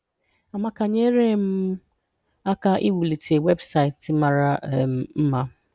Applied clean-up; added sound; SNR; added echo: none; none; none; none.